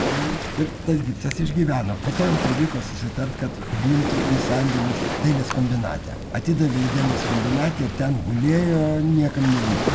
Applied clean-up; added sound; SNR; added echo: none; Waves, surf; 6 dB; none.